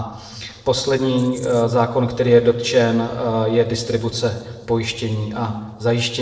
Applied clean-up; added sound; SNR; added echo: neural separator model SepFormer DNS4.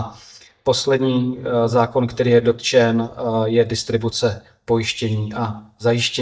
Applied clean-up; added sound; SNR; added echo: neural mask model DeepFilterNet 3.